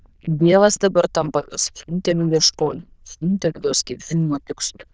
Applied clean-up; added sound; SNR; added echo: neural diffusion model UNIVERSE++.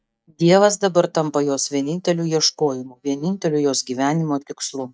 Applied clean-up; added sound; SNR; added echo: neural mask model DeepFilterNet 3.